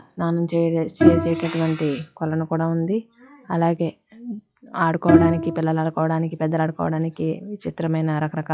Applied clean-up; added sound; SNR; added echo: classical method log-MMSE.